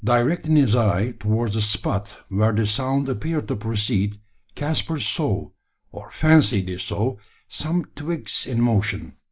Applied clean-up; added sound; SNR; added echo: neural mask model Resemble Enhance denoiser.